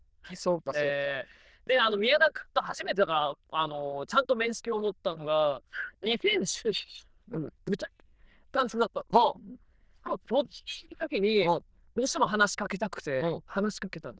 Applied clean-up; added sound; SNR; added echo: neural diffusion model UNIVERSE++.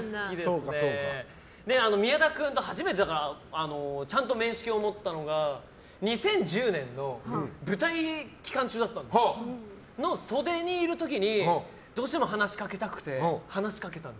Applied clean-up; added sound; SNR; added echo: none; none; none; none.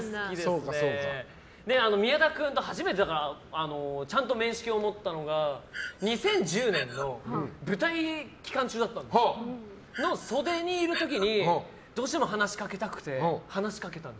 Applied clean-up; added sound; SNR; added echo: none; Breathing; 9 dB; none.